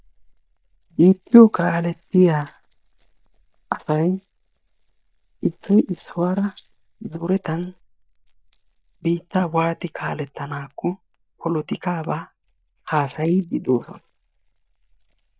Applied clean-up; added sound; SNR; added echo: neural mask model DeepFilterNet 3.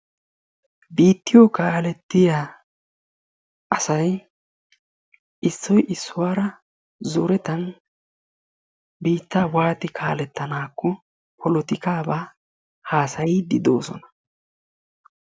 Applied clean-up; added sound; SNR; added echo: none; none; none; none.